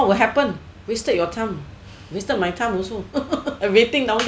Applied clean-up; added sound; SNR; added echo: none; none; none; none.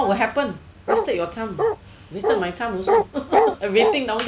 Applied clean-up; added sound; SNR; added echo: none; Bark; -1 dB; none.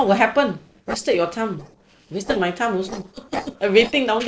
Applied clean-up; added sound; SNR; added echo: neural separator model SepFormer DNS4.